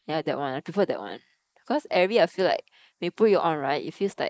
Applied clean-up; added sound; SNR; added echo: neural mask model Resemble Enhance denoiser.